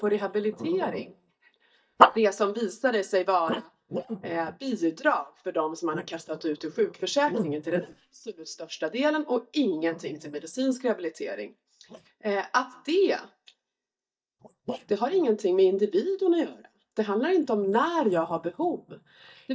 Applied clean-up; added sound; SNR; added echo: neural mask model DeepFilterNet 3.